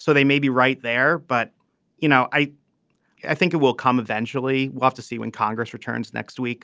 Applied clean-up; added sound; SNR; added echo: none; none; none; none.